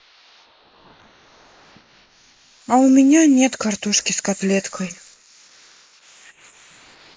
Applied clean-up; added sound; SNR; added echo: neural mask model Resemble Enhance denoiser.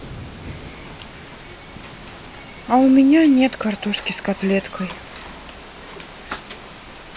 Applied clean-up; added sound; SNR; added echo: none; Rain; 16 dB; none.